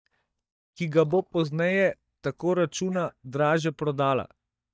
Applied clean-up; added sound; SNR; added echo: neural mask model DeepFilterNet 3.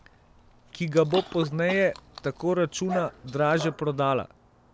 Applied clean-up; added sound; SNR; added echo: none; Chewing, mastication / Cough + Dog; 14 dB; none.